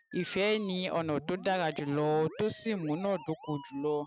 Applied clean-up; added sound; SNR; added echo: neural mask model RNNoise.